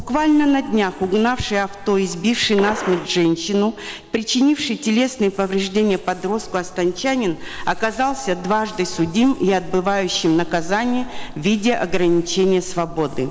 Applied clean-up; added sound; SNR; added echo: none; Crumpling, crinkling + Gunshot, gunfire; 13 dB; none.